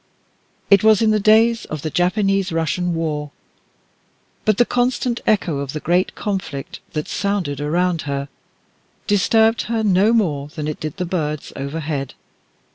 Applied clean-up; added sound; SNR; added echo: none; none; none; none.